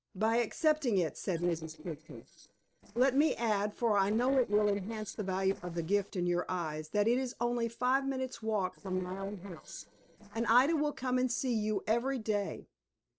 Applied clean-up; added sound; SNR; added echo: neural separator model SepFormer DNS4.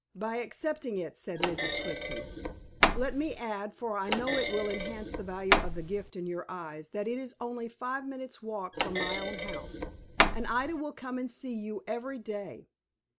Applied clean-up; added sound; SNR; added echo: none; Thump, thud; -5 dB; none.